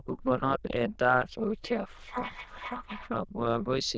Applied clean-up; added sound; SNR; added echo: neural diffusion model UNIVERSE++.